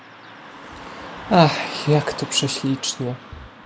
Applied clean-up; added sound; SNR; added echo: none; Car passing by / Traffic noise, roadway noise; 13 dB; none.